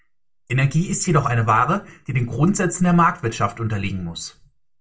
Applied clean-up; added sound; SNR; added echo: none; none; none; reverberation time 0.2 s.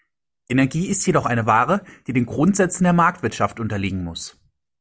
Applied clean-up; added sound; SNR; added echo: none; none; none; none.